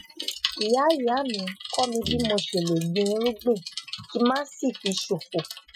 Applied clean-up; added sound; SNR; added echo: classical method Wiener filter.